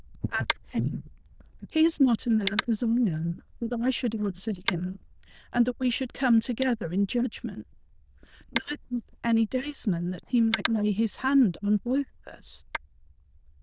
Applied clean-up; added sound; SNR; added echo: neural diffusion model UNIVERSE++.